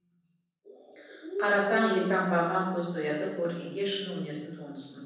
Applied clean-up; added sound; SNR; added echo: none; none; none; reverberation time 1.1 s.